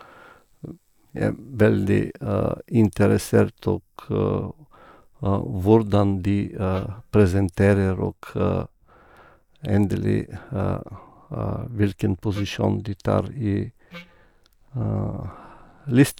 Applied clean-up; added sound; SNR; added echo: neural mask model DeepFilterNet 3.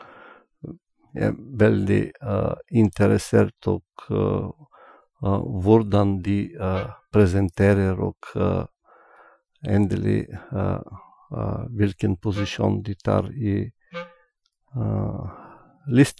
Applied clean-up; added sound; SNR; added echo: classical method Wiener filter.